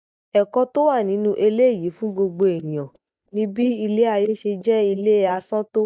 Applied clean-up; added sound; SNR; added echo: neural mask model DeepFilterNet 3.